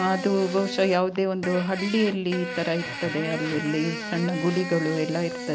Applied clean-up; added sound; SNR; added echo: none; Fart; 9 dB; none.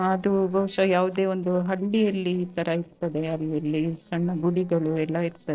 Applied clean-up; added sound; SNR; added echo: neural separator model SepFormer DNS4.